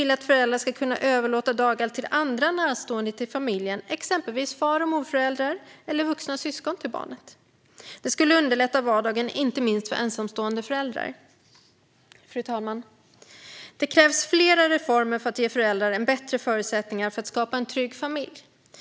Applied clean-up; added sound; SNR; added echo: none; none; none; none.